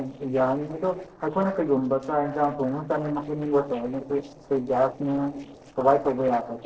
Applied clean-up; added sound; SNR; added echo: neural separator model SepFormer DNS4.